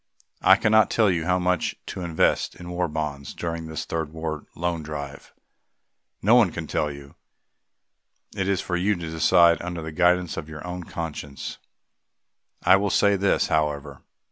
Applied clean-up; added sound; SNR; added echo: none; none; none; none.